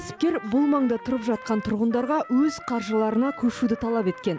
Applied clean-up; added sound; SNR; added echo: none; Trumpet; 16 dB; none.